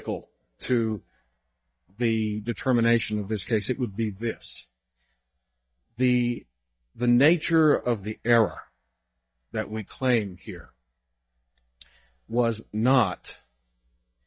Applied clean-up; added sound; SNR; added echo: neural mask model DeepFilterNet 3.